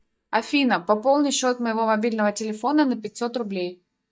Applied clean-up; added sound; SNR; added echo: neural mask model DeepFilterNet 3.